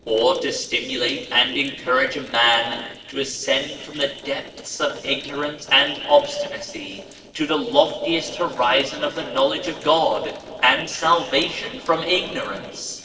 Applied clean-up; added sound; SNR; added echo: neural separator model SepFormer DNS4.